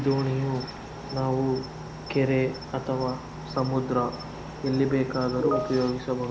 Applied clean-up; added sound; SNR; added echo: none; Cricket; 11 dB; none.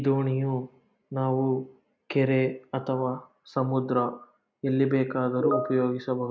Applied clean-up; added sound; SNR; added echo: none; none; none; none.